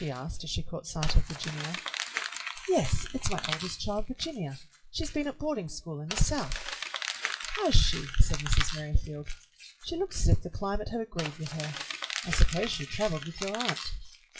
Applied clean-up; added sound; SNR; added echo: classical method WPE with log-MMSE.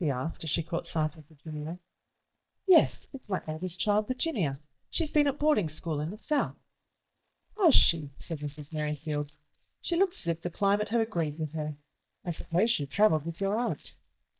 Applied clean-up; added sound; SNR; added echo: neural mask model DeepFilterNet 3.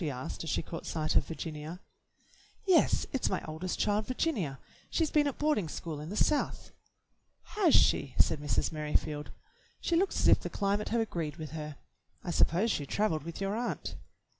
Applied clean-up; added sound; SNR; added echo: none; none; none; none.